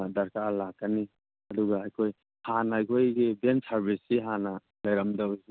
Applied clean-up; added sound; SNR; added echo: none; none; none; none.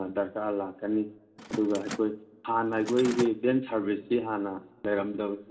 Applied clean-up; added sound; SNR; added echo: none; Mechanisms; 12 dB; reverberation time 1.8 s.